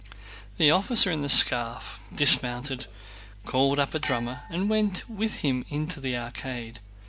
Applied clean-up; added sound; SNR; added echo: none; Chink, clink; 12 dB; none.